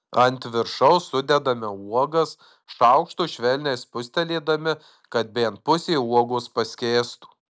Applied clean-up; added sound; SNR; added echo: none; none; none; none.